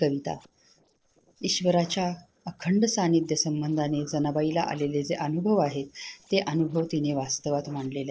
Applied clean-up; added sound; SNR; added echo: neural separator model SepFormer DNS4.